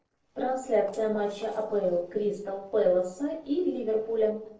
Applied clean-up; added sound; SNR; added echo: neural separator model SepFormer DNS4.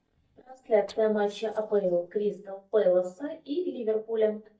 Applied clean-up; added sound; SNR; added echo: neural mask model DeepFilterNet 3.